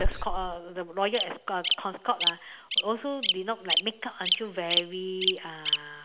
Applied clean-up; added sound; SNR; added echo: none; Bird vocalization, bird call, bird song; -2 dB; none.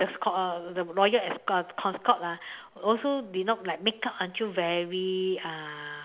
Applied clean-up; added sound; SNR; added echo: none; none; none; none.